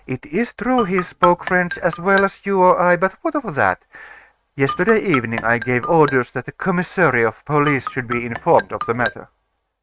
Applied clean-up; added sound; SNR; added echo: neural mask model RNNoise.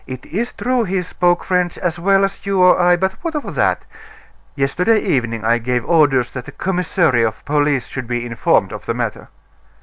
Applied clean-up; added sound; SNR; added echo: none; none; none; none.